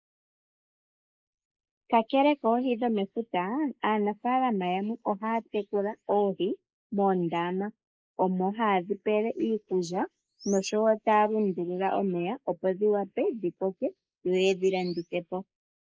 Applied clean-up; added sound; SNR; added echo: neural mask model Resemble Enhance denoiser.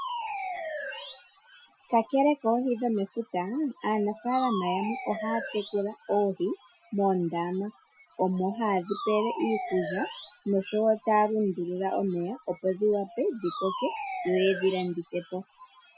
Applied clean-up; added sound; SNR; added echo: classical method Wiener filter.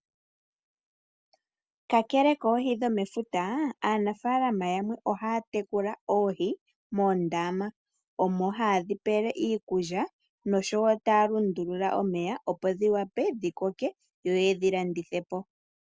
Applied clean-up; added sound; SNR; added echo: none; none; none; none.